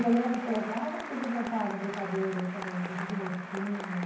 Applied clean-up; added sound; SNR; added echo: none; Applause; 8 dB; reverberation time 0.9 s.